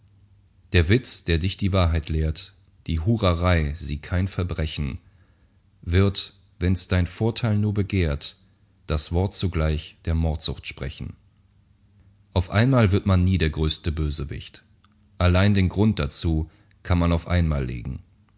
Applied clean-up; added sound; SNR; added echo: none; none; none; none.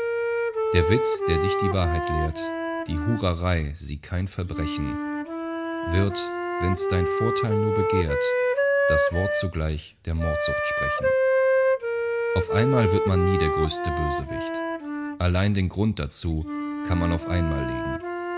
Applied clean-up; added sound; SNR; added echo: none; Wind instrument, woodwind instrument; -1 dB; none.